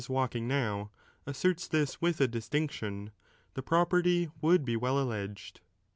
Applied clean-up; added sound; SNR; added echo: none; none; none; none.